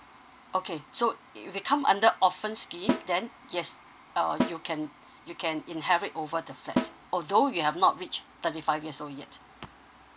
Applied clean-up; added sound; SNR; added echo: none; Snare drum; 6 dB; none.